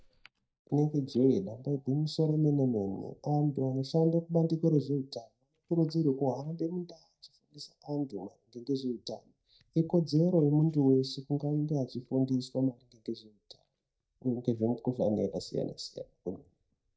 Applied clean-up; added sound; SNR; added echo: neural mask model DeepFilterNet 3.